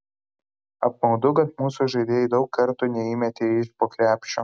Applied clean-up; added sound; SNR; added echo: none; none; none; none.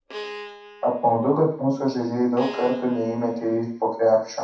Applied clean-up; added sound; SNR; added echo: none; Bowed string instrument; 17 dB; reverberation time 0.7 s.